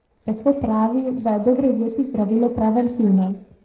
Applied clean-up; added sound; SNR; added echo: neural separator model SepFormer DNS4.